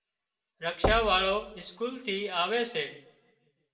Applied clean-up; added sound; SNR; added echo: none; Knock / Wood / Percussion; 4 dB; reverberation time 0.7 s.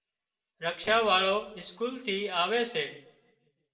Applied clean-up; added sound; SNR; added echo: neural separator model SepFormer DNS4.